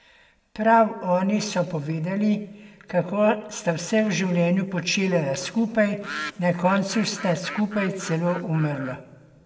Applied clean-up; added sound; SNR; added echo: none; Bird; 14 dB; reverberation time 1.2 s.